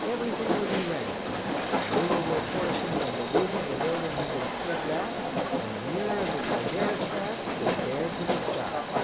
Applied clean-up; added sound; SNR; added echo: none; Train; -4 dB; none.